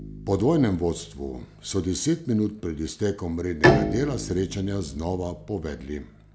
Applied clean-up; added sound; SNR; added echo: none; Bowed string instrument; 3 dB; none.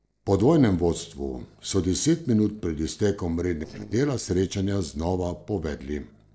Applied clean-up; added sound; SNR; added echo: neural separator model SepFormer DNS4.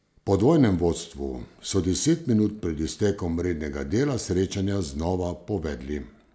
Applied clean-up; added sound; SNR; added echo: none; none; none; none.